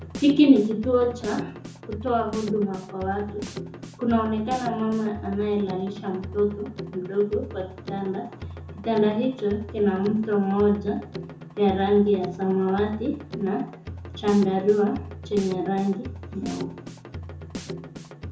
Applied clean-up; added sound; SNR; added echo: none; Drum kit; 12 dB; reverberation time 0.6 s.